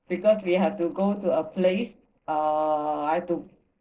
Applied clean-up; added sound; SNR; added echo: neural separator model SepFormer DNS4.